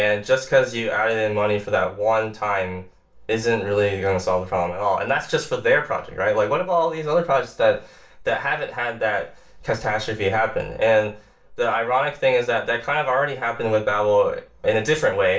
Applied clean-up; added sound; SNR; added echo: none; none; none; reverberation time 0.3 s.